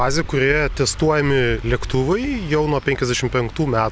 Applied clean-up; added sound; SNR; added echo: none; none; none; none.